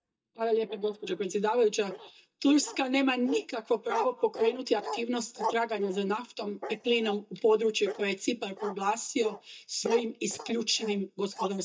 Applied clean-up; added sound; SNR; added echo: neural mask model DeepFilterNet 3.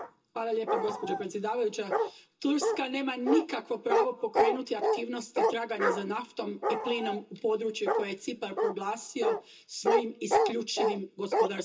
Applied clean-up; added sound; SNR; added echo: none; Bark; -1 dB; reverberation time 0.2 s.